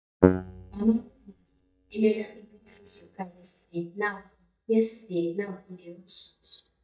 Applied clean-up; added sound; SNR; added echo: neural mask model DeepFilterNet 3.